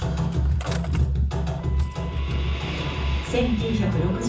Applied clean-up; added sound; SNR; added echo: none; Slam / Engine starting; 11 dB; reverberation time 0.6 s.